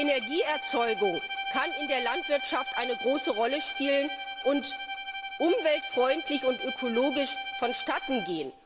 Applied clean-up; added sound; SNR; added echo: none; Bowed string instrument; 6 dB; none.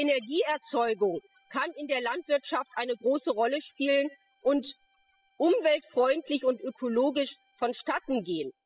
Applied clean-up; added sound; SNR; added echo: classical method spectral subtraction.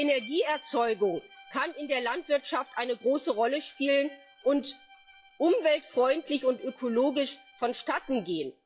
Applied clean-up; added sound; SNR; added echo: classical method log-MMSE.